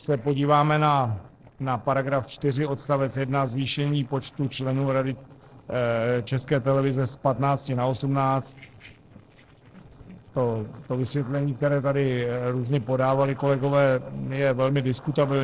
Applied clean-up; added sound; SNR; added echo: neural separator model SepFormer DNS4.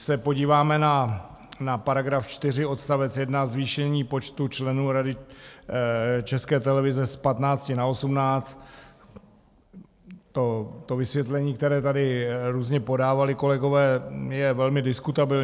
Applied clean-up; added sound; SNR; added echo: none; none; none; none.